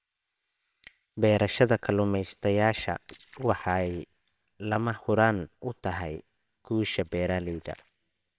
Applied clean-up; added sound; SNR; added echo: neural separator model SepFormer WHAMR!.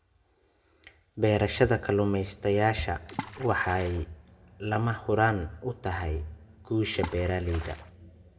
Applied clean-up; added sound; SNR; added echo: none; Water / Splash, splatter; 12 dB; reverberation time 1.3 s.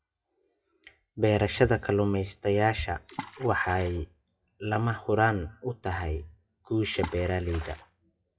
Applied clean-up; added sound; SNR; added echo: classical method WPE with log-MMSE.